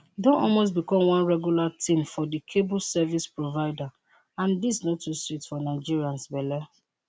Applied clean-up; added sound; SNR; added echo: none; none; none; none.